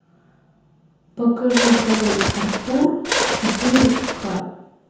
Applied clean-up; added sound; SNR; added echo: none; Bird; 1 dB; reverberation time 0.9 s.